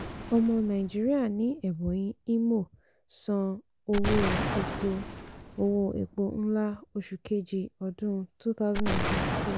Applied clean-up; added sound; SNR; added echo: none; Explosion; 6 dB; none.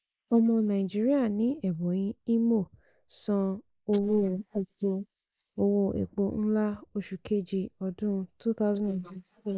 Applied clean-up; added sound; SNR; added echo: neural mask model Resemble Enhance denoiser.